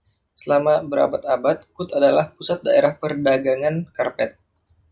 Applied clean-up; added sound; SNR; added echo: none; none; none; none.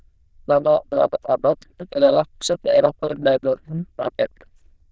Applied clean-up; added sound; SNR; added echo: neural diffusion model UNIVERSE++.